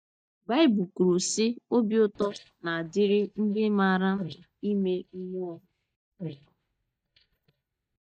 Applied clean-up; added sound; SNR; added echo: neural mask model DeepFilterNet 3.